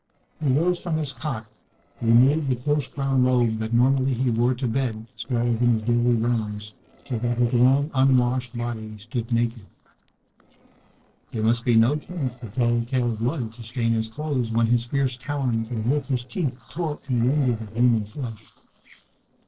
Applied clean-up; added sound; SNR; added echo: neural separator model SepFormer DNS4.